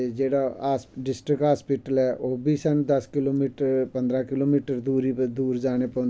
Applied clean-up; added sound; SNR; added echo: none; none; none; none.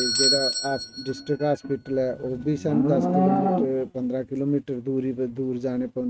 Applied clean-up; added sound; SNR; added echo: neural mask model RNNoise.